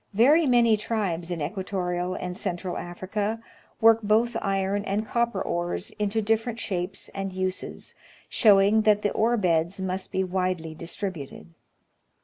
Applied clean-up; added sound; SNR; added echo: none; none; none; none.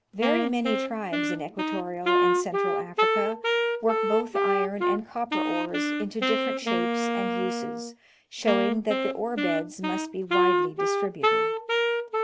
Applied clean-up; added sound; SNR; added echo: none; Wind instrument, woodwind instrument; -5 dB; none.